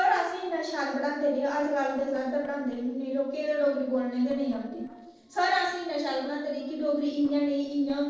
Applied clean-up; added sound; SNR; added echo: neural separator model SepFormer DNS4.